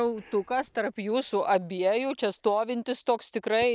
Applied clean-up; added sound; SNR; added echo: none; none; none; none.